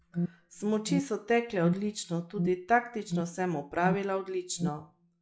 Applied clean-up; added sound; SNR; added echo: classical method log-MMSE.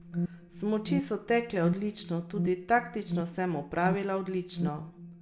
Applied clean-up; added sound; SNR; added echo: none; Alarm; 5 dB; none.